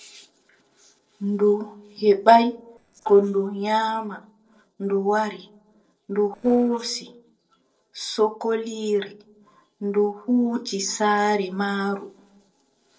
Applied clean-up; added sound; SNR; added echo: neural separator model SepFormer DNS4.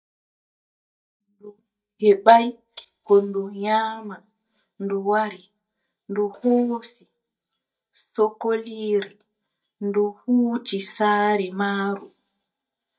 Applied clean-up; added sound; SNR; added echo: neural mask model DeepFilterNet 3.